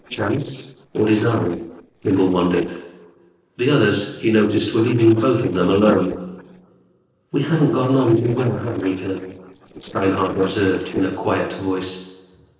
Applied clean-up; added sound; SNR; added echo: neural separator model SepFormer DNS4.